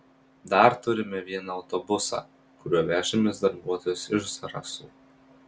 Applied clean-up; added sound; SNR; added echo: none; none; none; none.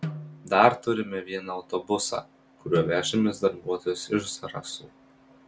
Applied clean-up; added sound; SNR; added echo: none; Snare drum; 14 dB; none.